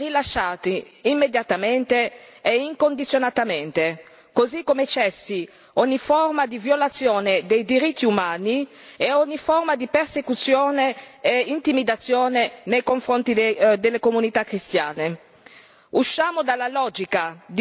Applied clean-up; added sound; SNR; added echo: none; none; none; none.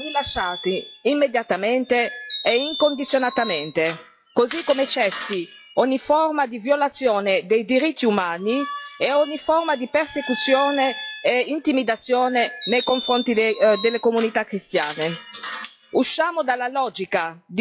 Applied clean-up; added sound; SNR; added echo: classical method log-MMSE.